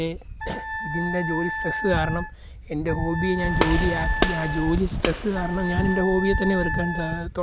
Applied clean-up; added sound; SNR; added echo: none; Gunshot, gunfire + Wind instrument, woodwind instrument; 5 dB; none.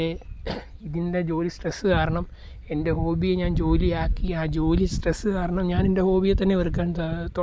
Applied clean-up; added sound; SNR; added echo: none; none; none; none.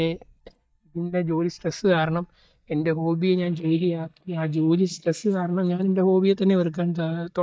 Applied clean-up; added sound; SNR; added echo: neural mask model DeepFilterNet 3.